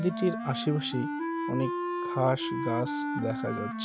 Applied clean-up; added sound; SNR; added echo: none; Wind instrument, woodwind instrument; 2 dB; none.